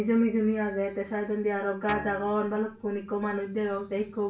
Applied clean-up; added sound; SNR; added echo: none; Guitar; 13 dB; reverberation time 0.3 s.